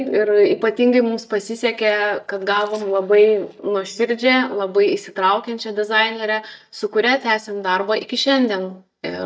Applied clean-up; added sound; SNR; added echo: neural mask model DeepFilterNet 3.